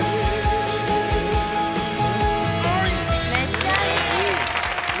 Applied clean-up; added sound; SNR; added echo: none; none; none; none.